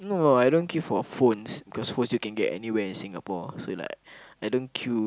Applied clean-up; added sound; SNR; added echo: none; none; none; none.